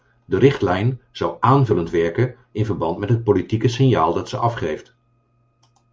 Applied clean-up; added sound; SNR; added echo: none; none; none; none.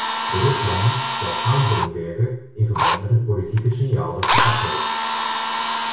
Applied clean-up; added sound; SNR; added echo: none; Drill; 0 dB; reverberation time 0.6 s.